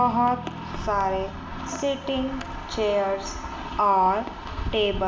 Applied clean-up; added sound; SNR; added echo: none; Bass guitar; 17 dB; reverberation time 1.0 s.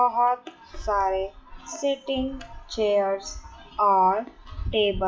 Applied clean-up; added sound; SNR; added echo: classical method WPE with log-MMSE.